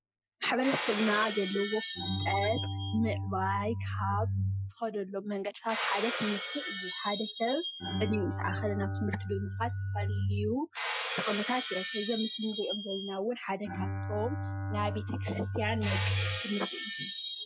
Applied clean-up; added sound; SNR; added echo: classical method Wiener filter.